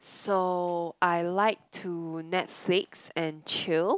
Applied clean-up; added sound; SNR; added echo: none; none; none; none.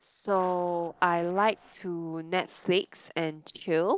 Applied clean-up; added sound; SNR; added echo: neural separator model SepFormer DNS4.